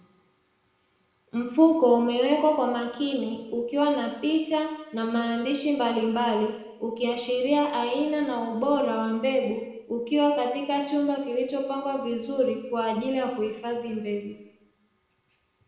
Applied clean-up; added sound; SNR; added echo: none; none; none; reverberation time 1.0 s.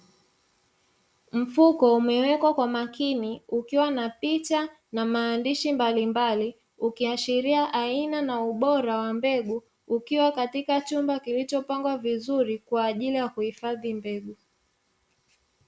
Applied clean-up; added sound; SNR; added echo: none; none; none; none.